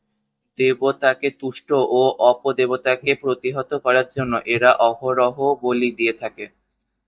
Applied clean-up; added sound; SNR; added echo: neural mask model DeepFilterNet 3.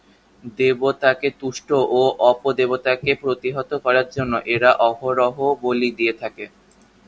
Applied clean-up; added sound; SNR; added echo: none; none; none; none.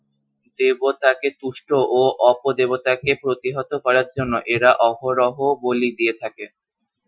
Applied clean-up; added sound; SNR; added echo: classical method Wiener filter.